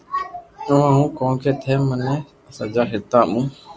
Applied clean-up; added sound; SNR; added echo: none; none; none; none.